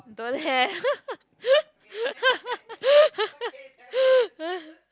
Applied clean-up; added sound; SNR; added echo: none; none; none; none.